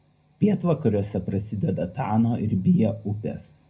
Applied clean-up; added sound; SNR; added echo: none; none; none; reverberation time 0.4 s.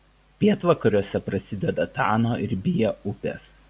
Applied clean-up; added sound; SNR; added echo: none; none; none; none.